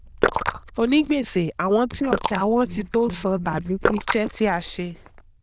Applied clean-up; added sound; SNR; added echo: neural diffusion model UNIVERSE++.